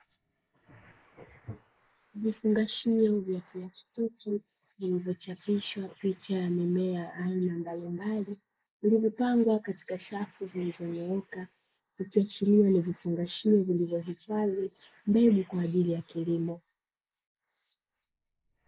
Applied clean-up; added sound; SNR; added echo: neural mask model Resemble Enhance denoiser.